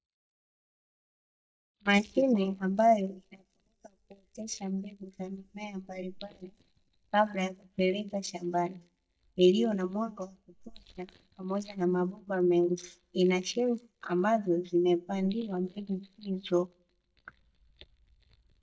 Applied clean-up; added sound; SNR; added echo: neural mask model DeepFilterNet 3.